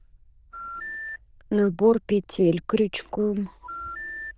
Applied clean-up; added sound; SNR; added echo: neural diffusion model UNIVERSE++.